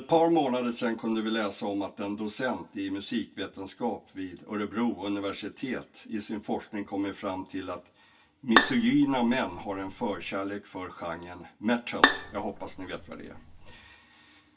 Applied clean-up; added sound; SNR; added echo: none; Bowed string instrument; 0 dB; reverberation time 0.2 s.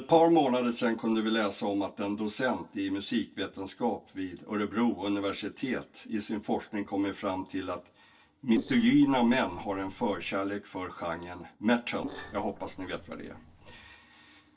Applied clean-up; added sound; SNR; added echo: neural separator model SepFormer DNS4.